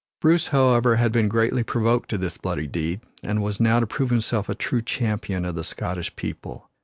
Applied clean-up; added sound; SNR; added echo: none; none; none; none.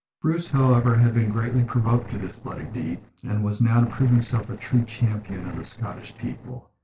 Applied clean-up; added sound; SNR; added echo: neural separator model SepFormer DNS4.